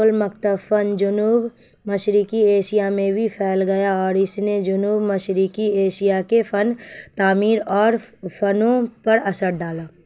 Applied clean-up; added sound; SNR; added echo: none; none; none; none.